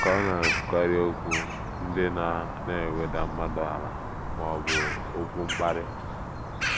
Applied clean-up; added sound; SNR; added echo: none; Bird vocalization, bird call, bird song; 1 dB; none.